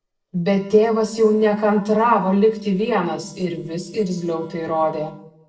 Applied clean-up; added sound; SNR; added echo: neural separator model SepFormer DNS4.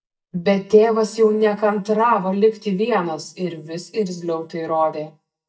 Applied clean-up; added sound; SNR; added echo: neural mask model DeepFilterNet 3.